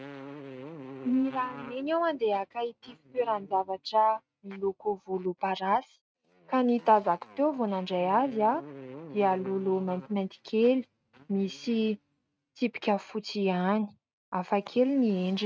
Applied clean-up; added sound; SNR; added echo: neural mask model RNNoise.